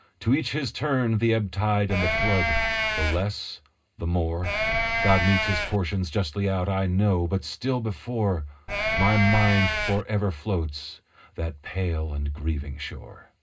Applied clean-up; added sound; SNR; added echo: none; Livestock, farm animals, working animals; 0 dB; reverberation time 0.2 s.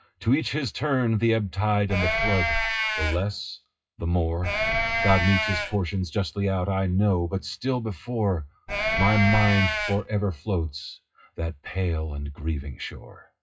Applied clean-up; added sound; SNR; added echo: classical method WPE with log-MMSE.